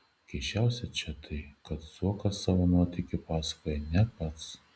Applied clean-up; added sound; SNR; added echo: none; none; none; none.